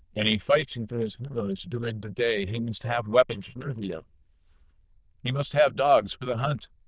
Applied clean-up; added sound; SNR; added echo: neural diffusion model UNIVERSE++.